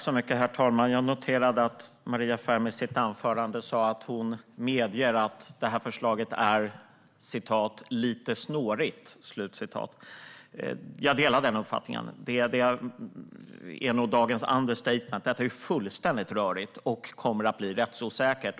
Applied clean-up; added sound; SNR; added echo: none; none; none; none.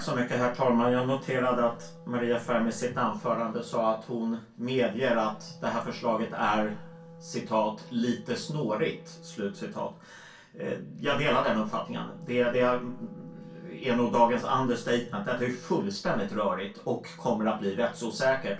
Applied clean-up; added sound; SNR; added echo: none; Wind instrument, woodwind instrument; 20 dB; reverberation time 0.2 s.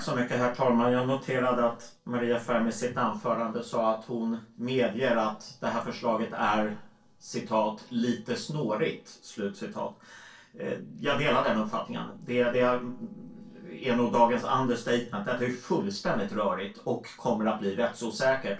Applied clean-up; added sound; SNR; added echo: neural separator model SepFormer DNS4.